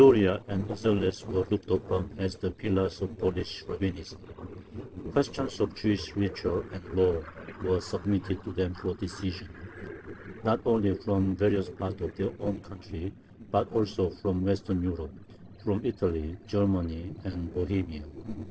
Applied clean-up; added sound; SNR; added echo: neural separator model SepFormer DNS4.